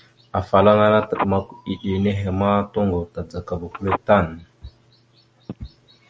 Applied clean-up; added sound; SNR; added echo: none; Telephone; 13 dB; none.